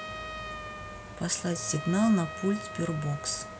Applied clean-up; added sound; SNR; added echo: none; Trumpet; 11 dB; none.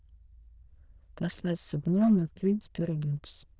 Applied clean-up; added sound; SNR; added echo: neural diffusion model UNIVERSE++.